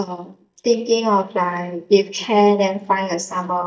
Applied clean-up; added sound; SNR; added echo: neural mask model DeepFilterNet 3.